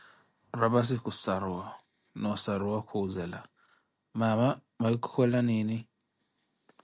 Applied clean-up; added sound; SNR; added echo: none; none; none; none.